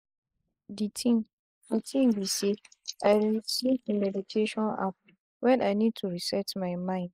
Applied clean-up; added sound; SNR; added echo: neural mask model Resemble Enhance denoiser.